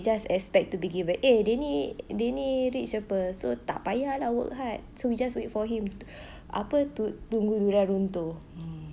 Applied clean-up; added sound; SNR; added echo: none; none; none; none.